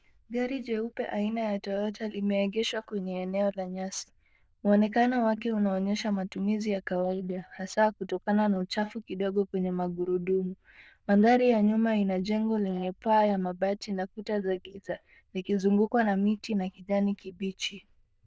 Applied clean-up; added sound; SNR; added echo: neural diffusion model UNIVERSE++.